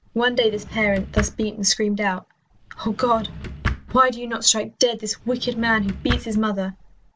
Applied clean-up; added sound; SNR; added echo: none; Drawer open or close; 10 dB; none.